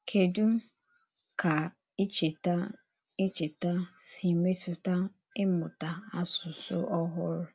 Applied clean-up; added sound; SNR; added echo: none; none; none; none.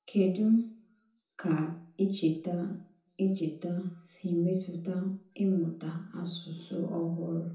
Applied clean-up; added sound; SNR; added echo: none; none; none; reverberation time 0.5 s.